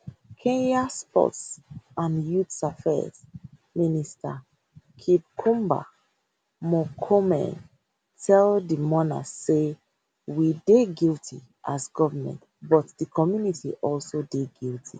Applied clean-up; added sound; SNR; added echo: none; none; none; none.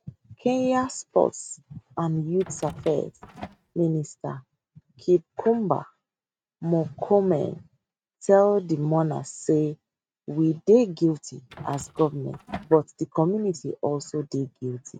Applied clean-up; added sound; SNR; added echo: neural mask model RNNoise.